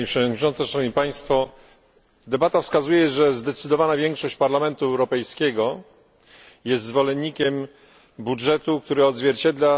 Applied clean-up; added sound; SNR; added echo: none; none; none; none.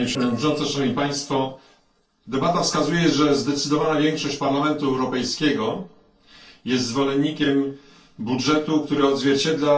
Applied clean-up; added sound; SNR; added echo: neural separator model SepFormer DNS4.